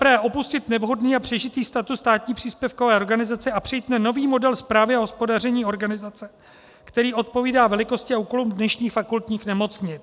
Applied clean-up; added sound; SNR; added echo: none; none; none; none.